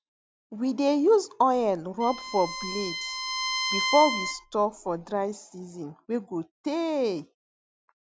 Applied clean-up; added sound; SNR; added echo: none; Bowed string instrument; 5 dB; none.